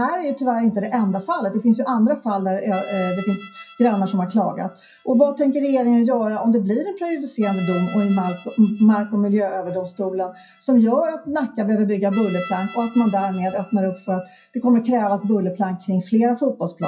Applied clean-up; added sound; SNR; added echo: classical method WPE with log-MMSE.